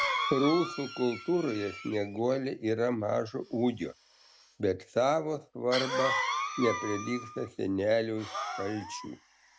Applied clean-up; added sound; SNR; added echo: none; Cough; 6 dB; none.